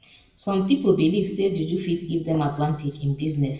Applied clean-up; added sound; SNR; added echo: none; none; none; reverberation time 0.7 s.